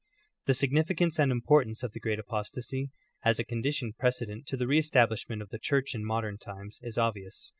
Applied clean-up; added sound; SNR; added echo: none; none; none; none.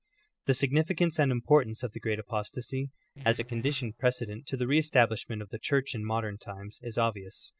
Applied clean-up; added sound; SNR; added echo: neural separator model SepFormer DNS4.